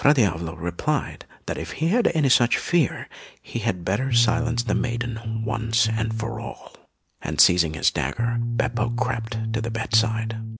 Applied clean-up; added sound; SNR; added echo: none; Bass guitar; 0 dB; none.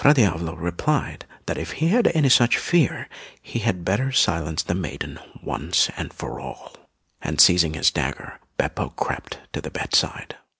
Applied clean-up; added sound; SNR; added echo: none; none; none; none.